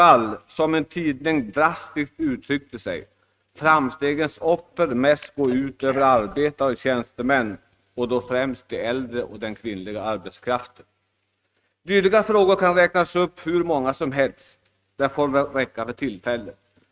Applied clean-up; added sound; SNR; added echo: neural mask model RNNoise.